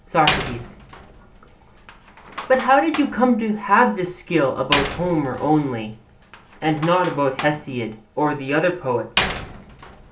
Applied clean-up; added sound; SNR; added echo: none; Slam; 8 dB; reverberation time 0.2 s.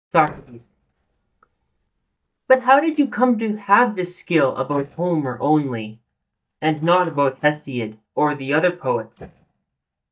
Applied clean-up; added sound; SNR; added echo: neural mask model DeepFilterNet 3.